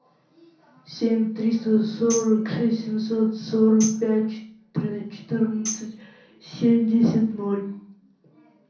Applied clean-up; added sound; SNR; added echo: none; Tambourine; 14 dB; reverberation time 0.6 s.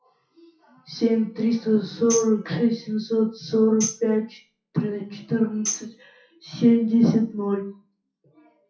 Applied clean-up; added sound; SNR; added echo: classical method WPE with log-MMSE.